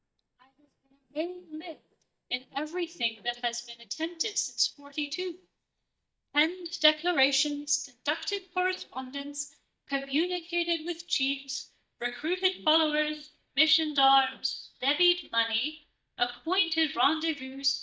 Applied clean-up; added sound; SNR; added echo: neural mask model DeepFilterNet 3.